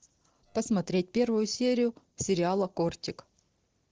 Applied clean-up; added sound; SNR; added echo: neural separator model SepFormer DNS4.